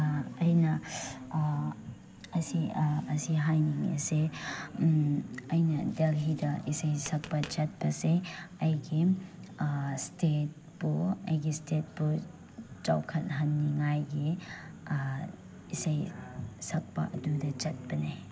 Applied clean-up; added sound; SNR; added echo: none; Tap; 20 dB; none.